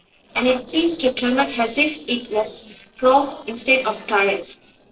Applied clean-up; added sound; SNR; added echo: neural separator model SepFormer DNS4.